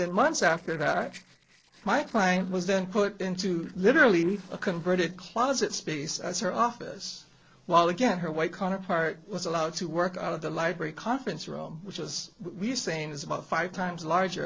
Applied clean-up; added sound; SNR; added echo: neural separator model SepFormer DNS4.